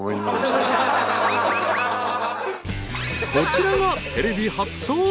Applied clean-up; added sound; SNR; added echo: none; Wind instrument, woodwind instrument; 15 dB; none.